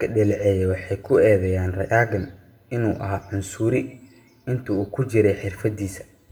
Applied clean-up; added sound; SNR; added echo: none; none; none; reverberation time 0.6 s.